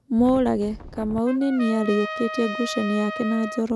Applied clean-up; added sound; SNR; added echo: none; Wind + Trumpet; 11 dB; none.